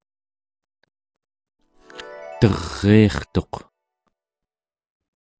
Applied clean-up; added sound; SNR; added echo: none; Chime; 20 dB; none.